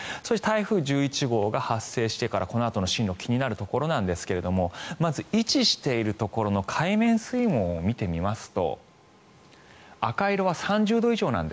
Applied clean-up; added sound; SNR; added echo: none; none; none; none.